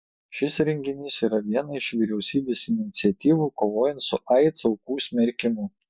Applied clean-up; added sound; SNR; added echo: none; none; none; none.